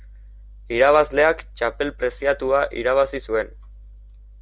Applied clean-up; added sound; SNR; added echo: none; none; none; none.